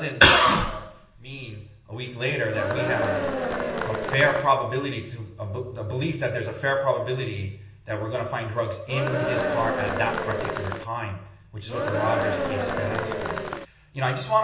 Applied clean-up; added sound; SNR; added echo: none; Cheering; 1 dB; reverberation time 0.7 s.